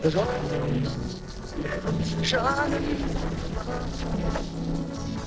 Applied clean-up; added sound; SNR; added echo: neural separator model SepFormer DNS4.